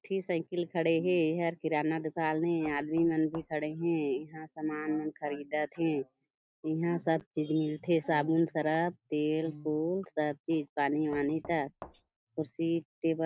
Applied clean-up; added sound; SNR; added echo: neural mask model RNNoise.